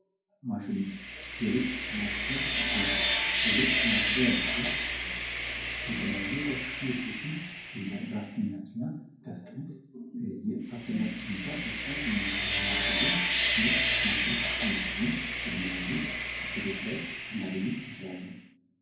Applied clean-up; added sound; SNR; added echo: none; Sawing; -3 dB; reverberation time 0.9 s.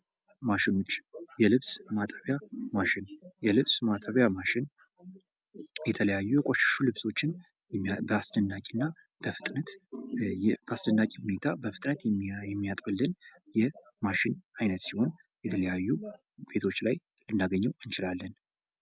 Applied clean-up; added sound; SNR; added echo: none; none; none; none.